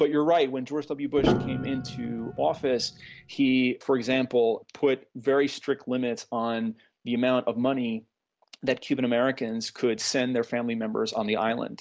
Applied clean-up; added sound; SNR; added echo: none; Piano; 5 dB; none.